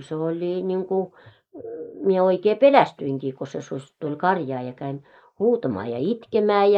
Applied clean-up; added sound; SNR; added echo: neural mask model Resemble Enhance denoiser.